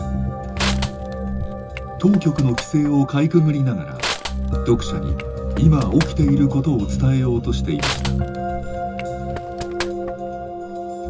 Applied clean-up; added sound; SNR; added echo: none; Crushing; 12 dB; reverberation time 0.2 s.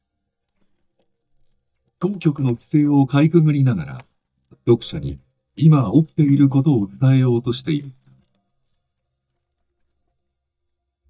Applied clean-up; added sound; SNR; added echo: neural mask model DeepFilterNet 3.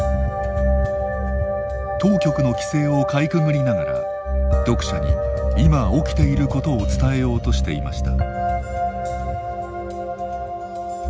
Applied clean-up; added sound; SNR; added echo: none; none; none; none.